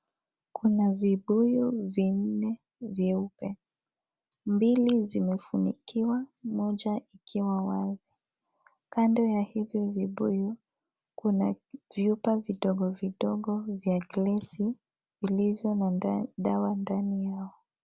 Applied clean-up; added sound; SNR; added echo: none; none; none; none.